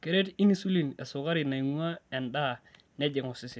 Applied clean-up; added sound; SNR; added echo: none; none; none; none.